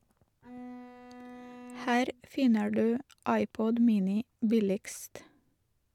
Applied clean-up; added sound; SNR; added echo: none; Bowed string instrument; 16 dB; none.